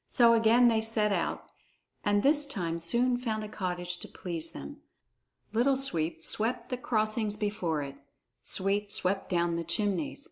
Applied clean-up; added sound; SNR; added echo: none; none; none; none.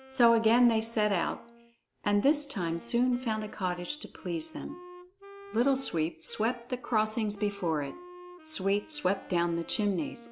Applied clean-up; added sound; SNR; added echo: none; Wind instrument, woodwind instrument; 20 dB; none.